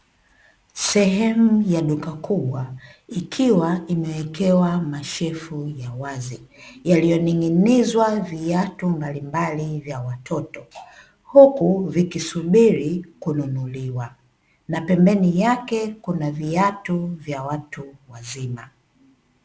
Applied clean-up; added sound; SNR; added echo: none; none; none; none.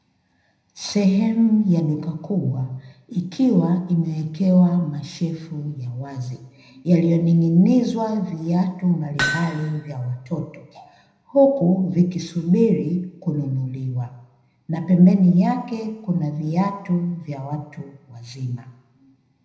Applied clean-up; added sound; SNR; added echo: none; Hammer; 8 dB; reverberation time 0.7 s.